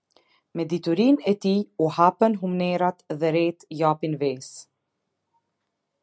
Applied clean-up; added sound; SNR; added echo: none; none; none; none.